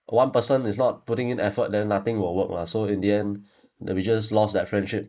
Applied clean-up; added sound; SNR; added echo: neural mask model Resemble Enhance denoiser.